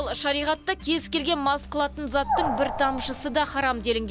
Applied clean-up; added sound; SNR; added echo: none; Animal; 3 dB; none.